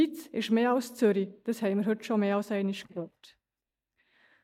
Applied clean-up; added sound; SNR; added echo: neural mask model DeepFilterNet 3.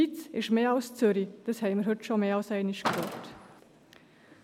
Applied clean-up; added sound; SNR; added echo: none; Car; 8 dB; none.